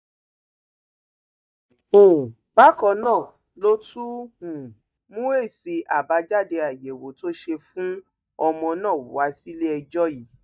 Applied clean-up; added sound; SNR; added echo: neural mask model DeepFilterNet 3.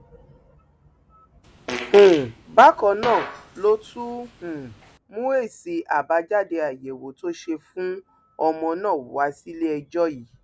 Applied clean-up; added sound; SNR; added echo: none; Fart; 12 dB; none.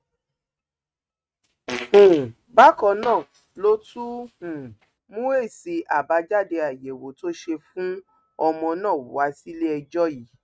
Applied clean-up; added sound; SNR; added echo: neural mask model RNNoise.